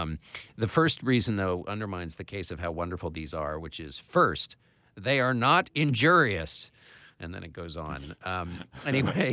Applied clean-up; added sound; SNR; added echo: none; none; none; none.